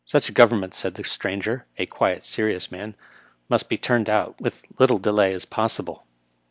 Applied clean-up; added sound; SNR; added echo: none; none; none; none.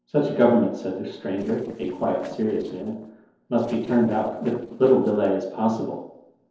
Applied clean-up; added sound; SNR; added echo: neural separator model SepFormer DNS4.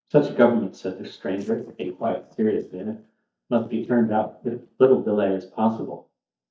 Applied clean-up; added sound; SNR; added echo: neural mask model DeepFilterNet 3.